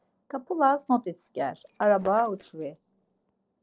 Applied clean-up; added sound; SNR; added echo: neural separator model SepFormer DNS4.